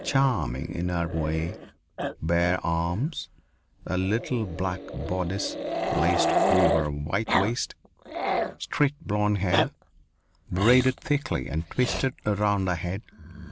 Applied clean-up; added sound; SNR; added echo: none; Growling; 4 dB; none.